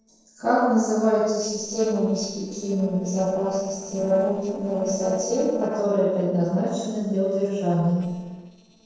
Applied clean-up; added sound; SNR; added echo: neural separator model SepFormer DNS4.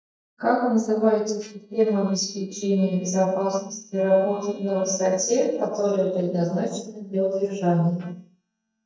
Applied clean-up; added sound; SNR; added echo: neural mask model DeepFilterNet 3.